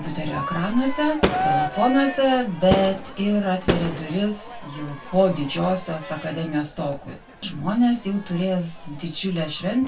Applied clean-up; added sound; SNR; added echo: none; Crowd / Fireworks; 7 dB; reverberation time 0.2 s.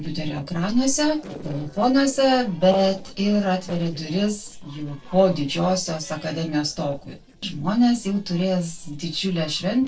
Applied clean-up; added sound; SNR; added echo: neural separator model SepFormer DNS4.